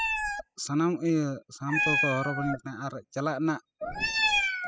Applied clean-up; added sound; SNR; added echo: classical method spectral subtraction.